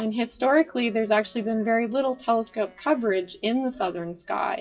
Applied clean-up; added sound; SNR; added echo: classical method WPE with log-MMSE.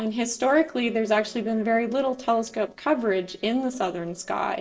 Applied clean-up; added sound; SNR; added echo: neural separator model SepFormer DNS4.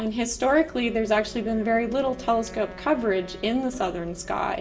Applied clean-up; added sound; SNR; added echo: none; Wind instrument, woodwind instrument; 20 dB; reverberation time 0.4 s.